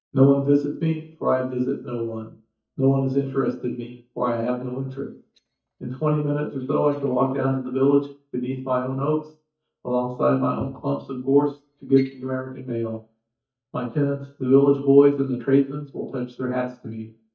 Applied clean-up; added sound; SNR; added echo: neural mask model DeepFilterNet 3.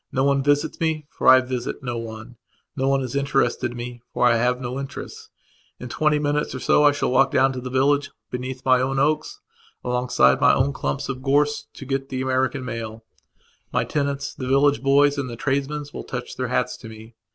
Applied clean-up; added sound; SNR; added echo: none; none; none; none.